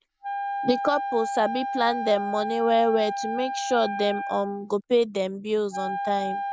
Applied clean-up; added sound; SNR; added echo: none; Wind instrument, woodwind instrument; 5 dB; none.